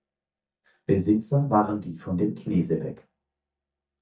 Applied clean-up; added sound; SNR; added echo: neural mask model DeepFilterNet 3.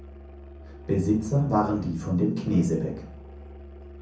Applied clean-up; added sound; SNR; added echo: none; Musical instrument; 16 dB; reverberation time 0.6 s.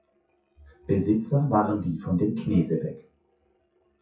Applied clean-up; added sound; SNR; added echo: classical method WPE with log-MMSE.